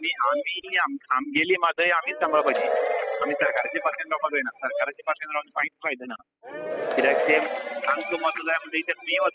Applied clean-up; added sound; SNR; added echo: classical method spectral subtraction.